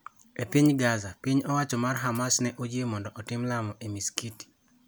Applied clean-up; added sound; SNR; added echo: none; Coin (dropping); 20 dB; none.